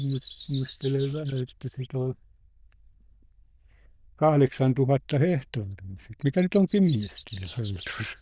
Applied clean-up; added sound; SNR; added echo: neural diffusion model UNIVERSE++.